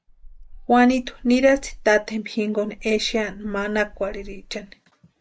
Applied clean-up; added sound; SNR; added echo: none; Meow; 18 dB; none.